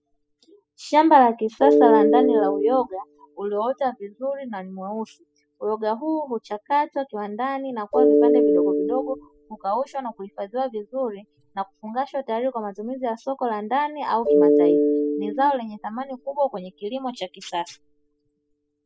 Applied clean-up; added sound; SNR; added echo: classical method spectral subtraction.